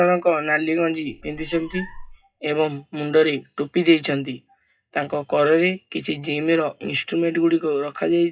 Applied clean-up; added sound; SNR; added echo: classical method WPE with log-MMSE.